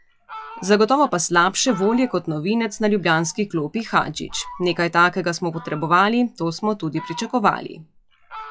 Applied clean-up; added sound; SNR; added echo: classical method log-MMSE.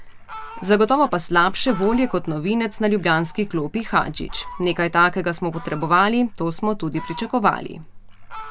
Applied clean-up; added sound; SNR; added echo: none; Fowl; 18 dB; none.